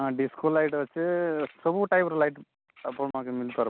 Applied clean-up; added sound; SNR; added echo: none; none; none; none.